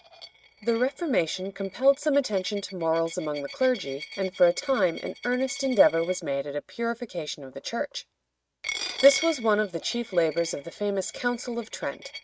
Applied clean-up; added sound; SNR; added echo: neural mask model RNNoise.